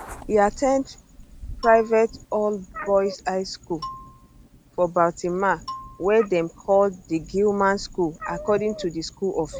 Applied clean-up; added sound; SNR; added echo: none; Meow + Marimba, xylophone; 16 dB; none.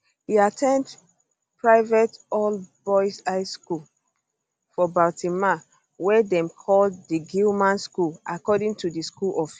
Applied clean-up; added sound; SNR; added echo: none; none; none; none.